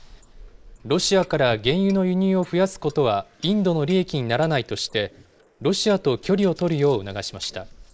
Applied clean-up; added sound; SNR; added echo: neural mask model Resemble Enhance denoiser.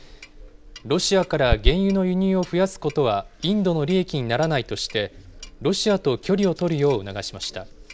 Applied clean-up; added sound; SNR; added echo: none; Clock; 9 dB; none.